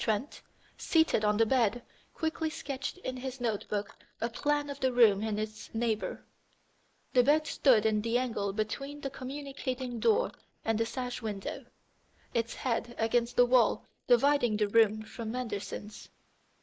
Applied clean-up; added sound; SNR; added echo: neural mask model Resemble Enhance denoiser.